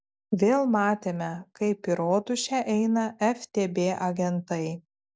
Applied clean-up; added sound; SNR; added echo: none; none; none; none.